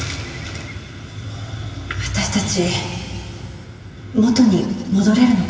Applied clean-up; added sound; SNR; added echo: none; none; none; reverberation time 2.6 s.